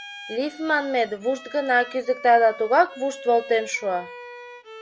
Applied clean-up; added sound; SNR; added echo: none; Bowed string instrument; 17 dB; none.